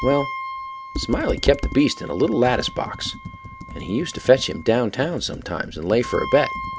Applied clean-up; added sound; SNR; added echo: none; Wind instrument, woodwind instrument + Computer keyboard; 9 dB; none.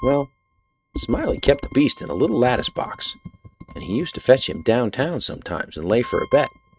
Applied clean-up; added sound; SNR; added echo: neural mask model RNNoise.